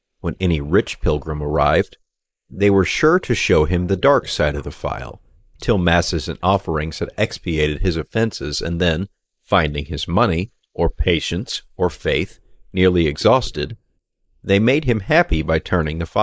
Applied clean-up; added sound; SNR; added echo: neural mask model Resemble Enhance denoiser.